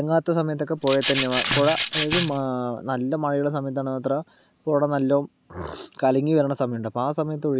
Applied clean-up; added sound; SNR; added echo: none; Rattle (instrument); 3 dB; none.